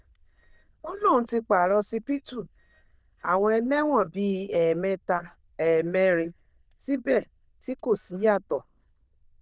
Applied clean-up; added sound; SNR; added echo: neural diffusion model UNIVERSE++.